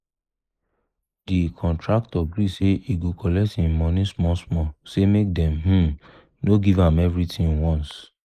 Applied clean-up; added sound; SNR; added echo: neural mask model Resemble Enhance denoiser.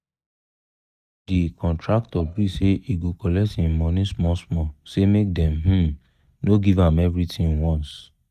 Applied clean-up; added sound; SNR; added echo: neural mask model DeepFilterNet 3.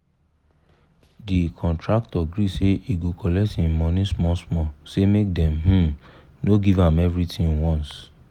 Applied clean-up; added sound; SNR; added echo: none; none; none; none.